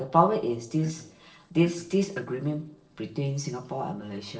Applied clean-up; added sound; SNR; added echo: neural separator model SepFormer DNS4.